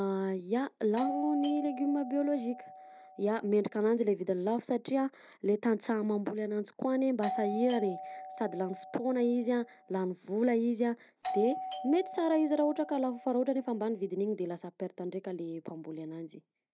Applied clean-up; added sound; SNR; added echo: none; Doorbell; 10 dB; none.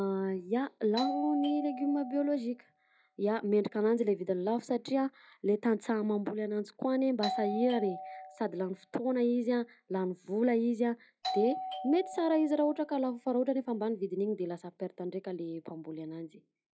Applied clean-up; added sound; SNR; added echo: classical method log-MMSE.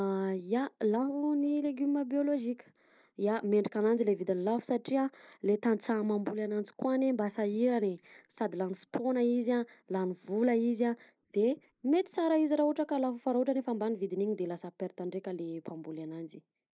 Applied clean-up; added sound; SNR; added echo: neural mask model Resemble Enhance denoiser.